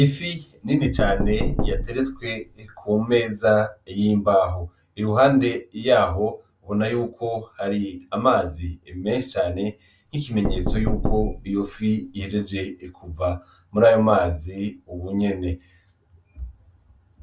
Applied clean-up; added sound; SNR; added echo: none; Knock; 2 dB; none.